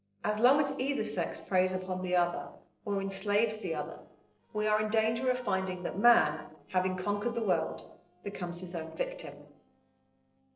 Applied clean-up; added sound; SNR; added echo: neural separator model SepFormer DNS4.